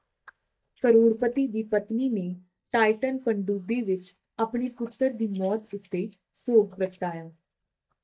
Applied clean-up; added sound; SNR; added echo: neural mask model DeepFilterNet 3.